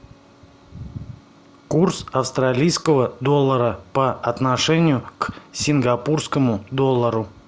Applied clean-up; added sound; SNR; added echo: none; none; none; none.